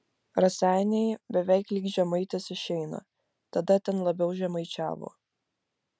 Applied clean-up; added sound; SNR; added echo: none; none; none; none.